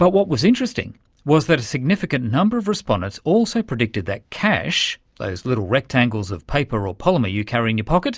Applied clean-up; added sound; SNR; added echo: none; none; none; none.